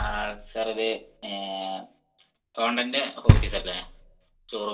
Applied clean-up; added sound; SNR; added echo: none; Knock; -3 dB; reverberation time 0.2 s.